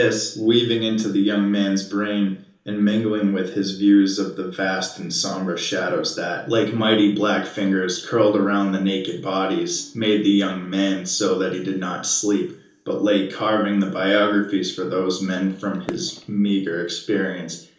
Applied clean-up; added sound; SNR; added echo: none; Fireworks; 20 dB; reverberation time 1.2 s.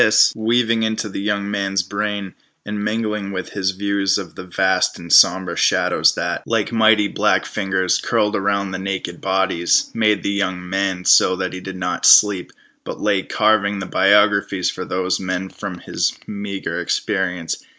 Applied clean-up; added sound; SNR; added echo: none; none; none; none.